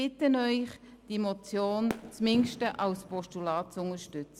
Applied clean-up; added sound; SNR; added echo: none; Fireworks; 14 dB; none.